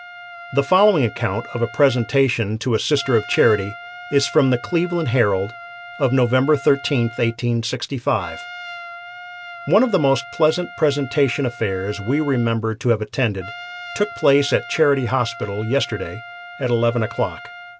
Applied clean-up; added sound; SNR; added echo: none; Trumpet; 16 dB; none.